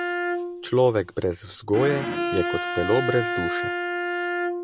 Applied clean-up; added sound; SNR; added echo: none; Bowed string instrument; 2 dB; none.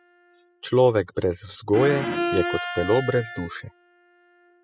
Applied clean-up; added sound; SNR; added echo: classical method spectral subtraction.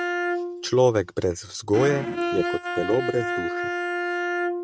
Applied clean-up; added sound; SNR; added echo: neural mask model RNNoise.